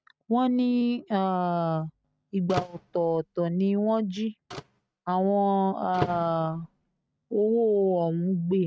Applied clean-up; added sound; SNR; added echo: neural mask model RNNoise.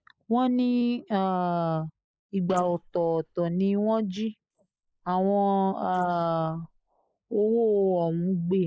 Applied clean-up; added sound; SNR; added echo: neural mask model Resemble Enhance denoiser.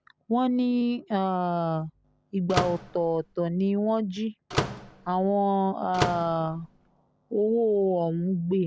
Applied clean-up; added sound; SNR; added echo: none; Slam / Microwave oven; 7 dB; none.